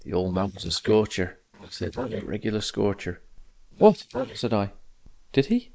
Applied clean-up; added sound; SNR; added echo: neural mask model Resemble Enhance denoiser.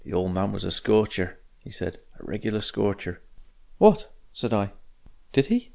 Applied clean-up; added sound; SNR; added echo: none; none; none; none.